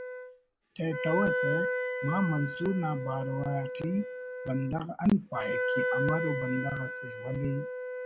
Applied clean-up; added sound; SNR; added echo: none; Wind instrument, woodwind instrument; 2 dB; none.